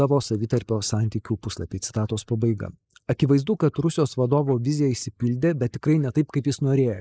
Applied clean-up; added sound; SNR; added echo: neural mask model Resemble Enhance denoiser.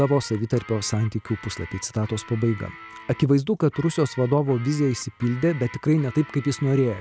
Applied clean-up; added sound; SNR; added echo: none; Guitar; 19 dB; none.